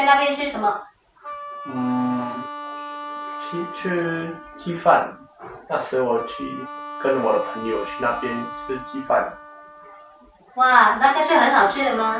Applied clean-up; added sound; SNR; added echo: none; Wind instrument, woodwind instrument; 13 dB; none.